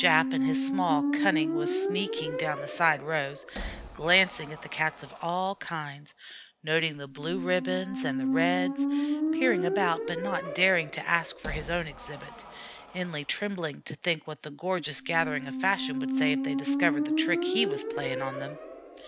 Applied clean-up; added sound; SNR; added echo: none; Squeak; 2 dB; none.